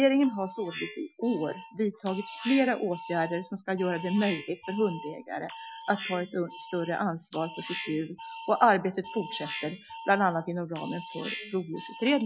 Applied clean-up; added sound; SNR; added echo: classical method Wiener filter.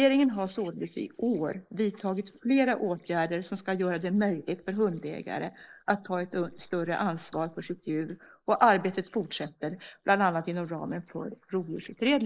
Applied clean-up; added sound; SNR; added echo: neural mask model Resemble Enhance denoiser.